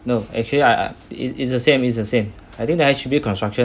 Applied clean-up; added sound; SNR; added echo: none; none; none; none.